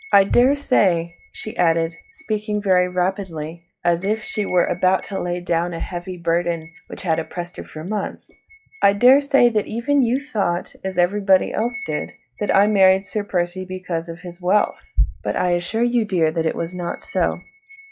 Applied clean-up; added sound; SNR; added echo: classical method log-MMSE.